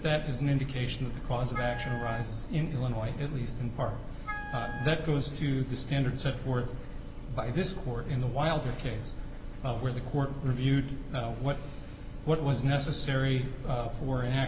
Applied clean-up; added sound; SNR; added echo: none; Wind instrument, woodwind instrument; 11 dB; none.